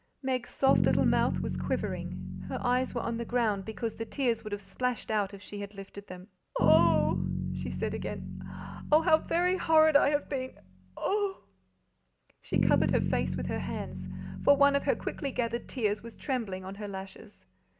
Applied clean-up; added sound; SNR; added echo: none; Bass guitar; 4 dB; none.